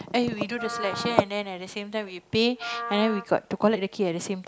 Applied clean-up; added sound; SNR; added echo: none; Wind instrument, woodwind instrument; 12 dB; none.